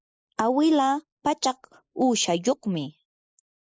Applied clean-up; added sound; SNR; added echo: neural mask model Resemble Enhance denoiser.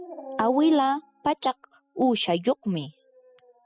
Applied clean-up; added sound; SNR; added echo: classical method spectral subtraction.